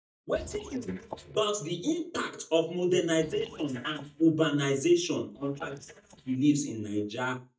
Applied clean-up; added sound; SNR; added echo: neural mask model DeepFilterNet 3.